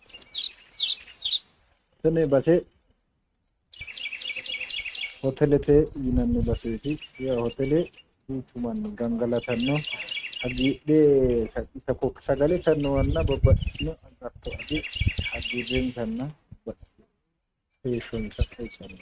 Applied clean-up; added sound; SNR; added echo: neural mask model RNNoise.